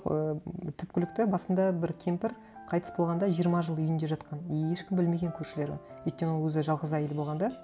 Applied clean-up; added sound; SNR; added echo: none; none; none; none.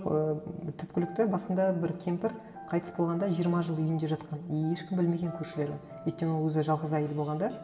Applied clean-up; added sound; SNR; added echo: none; none; none; reverberation time 1.6 s.